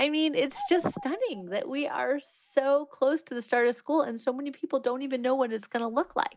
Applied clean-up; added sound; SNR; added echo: none; Bird vocalization, bird call, bird song; 16 dB; none.